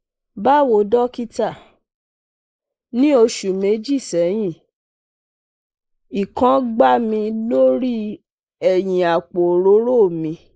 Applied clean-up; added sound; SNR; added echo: neural mask model Resemble Enhance denoiser.